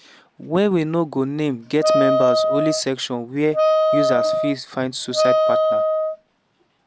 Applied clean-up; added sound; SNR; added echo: none; Wind instrument, woodwind instrument; -4 dB; none.